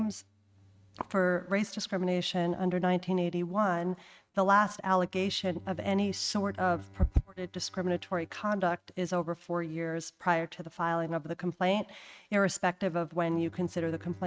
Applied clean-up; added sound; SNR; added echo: neural mask model RNNoise.